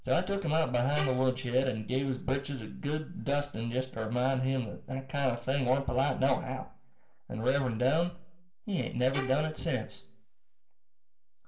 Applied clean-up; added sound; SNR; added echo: none; Bowed string instrument; 13 dB; reverberation time 0.3 s.